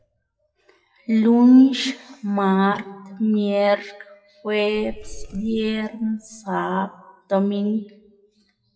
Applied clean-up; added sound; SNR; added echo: classical method WPE with log-MMSE.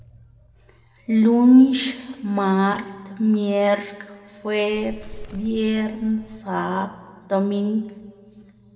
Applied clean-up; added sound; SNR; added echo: none; Bird; 16 dB; reverberation time 1.4 s.